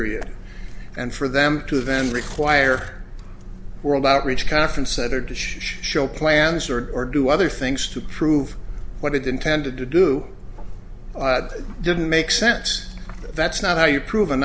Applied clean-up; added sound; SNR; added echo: none; Tearing; 14 dB; none.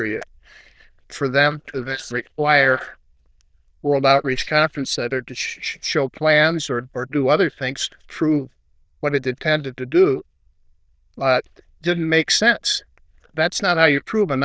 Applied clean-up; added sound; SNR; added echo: neural diffusion model UNIVERSE++.